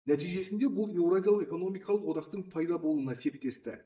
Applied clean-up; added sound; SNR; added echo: neural mask model DeepFilterNet 3.